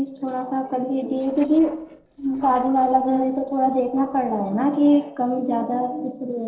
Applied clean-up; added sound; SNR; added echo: neural separator model SepFormer DNS4.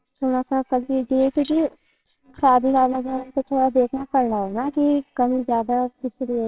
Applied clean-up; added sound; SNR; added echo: neural separator model SepFormer WHAMR!.